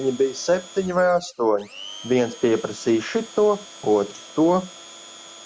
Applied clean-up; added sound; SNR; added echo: none; Domestic sounds, home sounds; 19 dB; none.